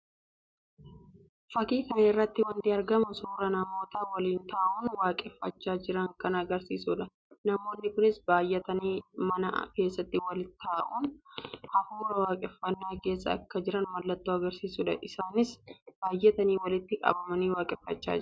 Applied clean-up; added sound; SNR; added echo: none; none; none; none.